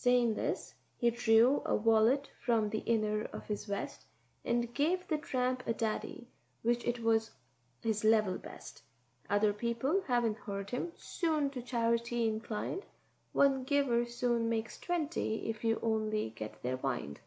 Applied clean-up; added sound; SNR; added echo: none; none; none; none.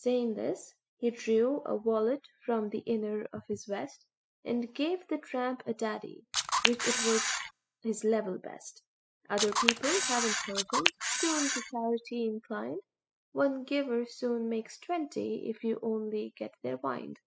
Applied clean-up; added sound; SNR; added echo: classical method spectral subtraction.